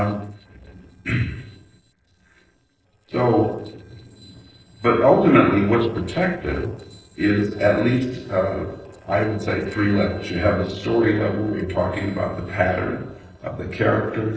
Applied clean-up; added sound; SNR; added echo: neural separator model SepFormer DNS4.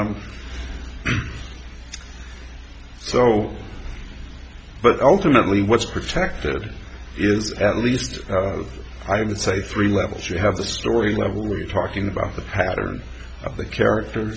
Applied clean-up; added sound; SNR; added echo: none; none; none; none.